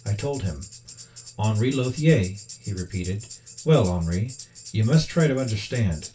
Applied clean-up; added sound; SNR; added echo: none; Tambourine; 19 dB; reverberation time 0.2 s.